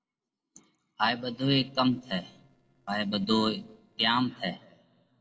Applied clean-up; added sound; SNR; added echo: neural separator model SepFormer DNS4.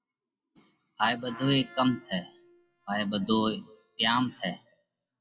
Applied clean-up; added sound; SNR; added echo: classical method WPE with log-MMSE.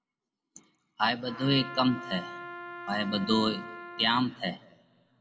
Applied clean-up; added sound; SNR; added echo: none; Trumpet; 12 dB; reverberation time 0.3 s.